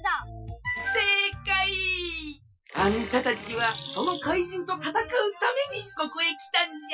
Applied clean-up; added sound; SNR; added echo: classical method Wiener filter.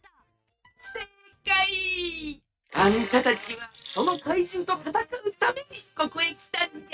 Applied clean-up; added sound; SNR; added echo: neural mask model RNNoise.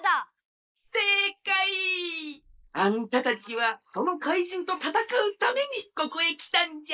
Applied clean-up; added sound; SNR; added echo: neural mask model Resemble Enhance denoiser.